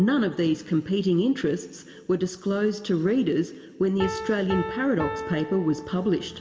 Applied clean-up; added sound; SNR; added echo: none; Piano; 13 dB; reverberation time 1.7 s.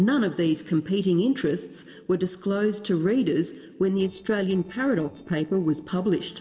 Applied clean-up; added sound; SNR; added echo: neural separator model SepFormer DNS4.